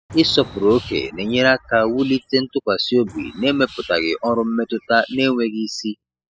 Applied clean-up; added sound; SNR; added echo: classical method spectral subtraction.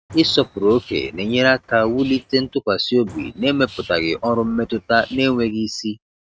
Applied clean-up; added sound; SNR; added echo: neural mask model RNNoise.